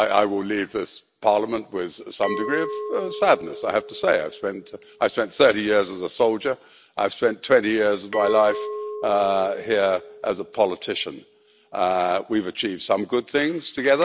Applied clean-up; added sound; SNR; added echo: none; Glass; 14 dB; none.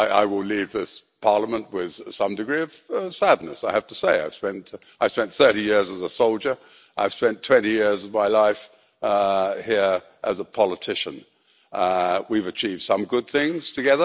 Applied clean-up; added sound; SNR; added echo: none; none; none; none.